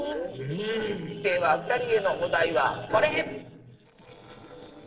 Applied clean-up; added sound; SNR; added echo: neural separator model SepFormer DNS4.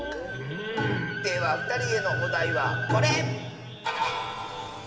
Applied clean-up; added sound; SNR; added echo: none; Idling / Sawing / Accelerating, revving, vroom; 15 dB; reverberation time 2.5 s.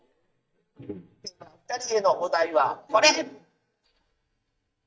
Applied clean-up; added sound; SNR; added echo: neural mask model DeepFilterNet 3.